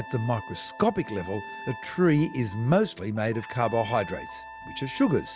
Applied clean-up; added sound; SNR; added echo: none; Trumpet; 15 dB; none.